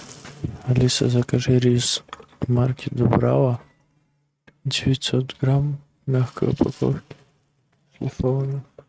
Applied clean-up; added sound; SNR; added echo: neural mask model RNNoise.